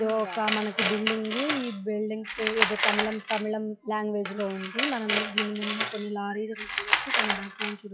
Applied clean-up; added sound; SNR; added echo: classical method log-MMSE.